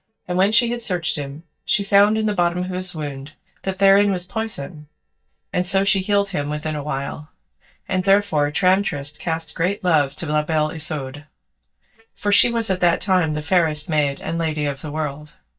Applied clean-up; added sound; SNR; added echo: neural mask model DeepFilterNet 3.